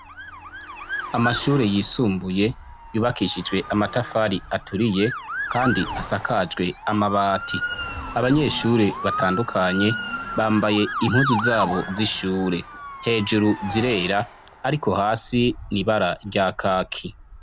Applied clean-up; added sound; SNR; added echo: none; Motor vehicle (road) / Siren; 9 dB; none.